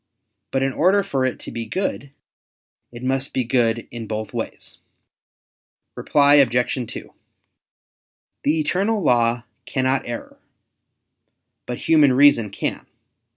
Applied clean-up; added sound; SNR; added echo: none; none; none; none.